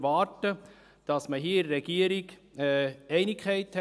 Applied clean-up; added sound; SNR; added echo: none; none; none; none.